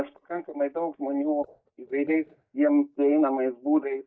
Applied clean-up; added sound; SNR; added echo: neural mask model DeepFilterNet 3.